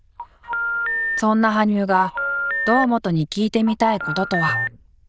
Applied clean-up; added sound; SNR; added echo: neural diffusion model UNIVERSE++.